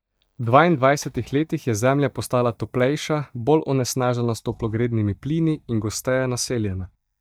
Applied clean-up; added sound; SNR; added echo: neural mask model DeepFilterNet 3.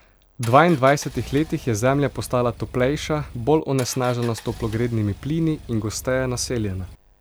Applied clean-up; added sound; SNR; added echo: none; Engine; 17 dB; none.